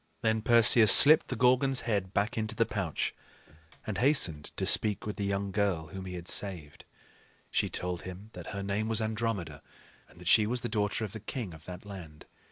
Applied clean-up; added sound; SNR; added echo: none; none; none; none.